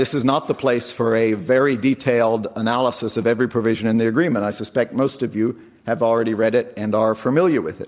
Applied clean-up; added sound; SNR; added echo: none; none; none; none.